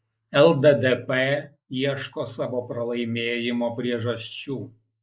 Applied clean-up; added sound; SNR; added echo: neural mask model Resemble Enhance denoiser.